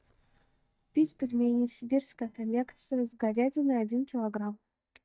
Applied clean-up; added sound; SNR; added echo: neural mask model DeepFilterNet 3.